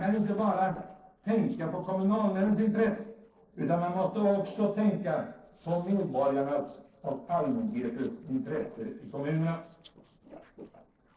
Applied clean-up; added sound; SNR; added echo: neural separator model SepFormer DNS4.